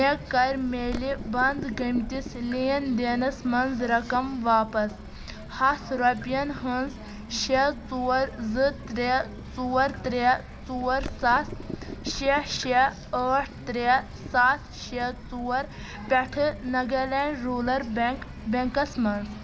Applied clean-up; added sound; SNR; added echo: none; Drip / Water tap, faucet; 14 dB; none.